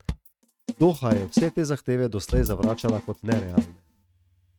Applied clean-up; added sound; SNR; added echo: neural mask model RNNoise.